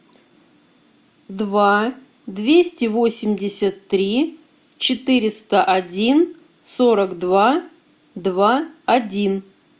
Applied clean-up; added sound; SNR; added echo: none; none; none; none.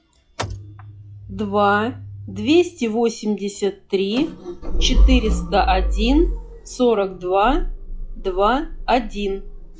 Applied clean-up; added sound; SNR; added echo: classical method log-MMSE.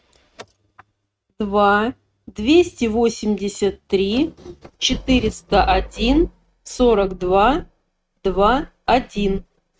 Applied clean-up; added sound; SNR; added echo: neural mask model RNNoise.